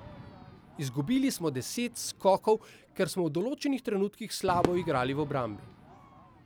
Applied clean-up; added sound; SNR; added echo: none; Crowd / Fireworks; 12 dB; none.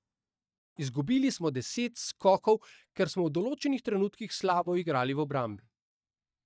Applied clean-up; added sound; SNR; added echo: neural mask model DeepFilterNet 3.